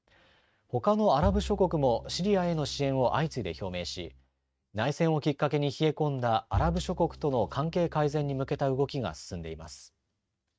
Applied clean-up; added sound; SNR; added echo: neural mask model RNNoise.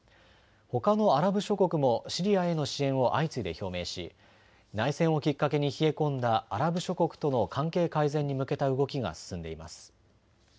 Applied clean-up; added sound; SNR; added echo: none; none; none; none.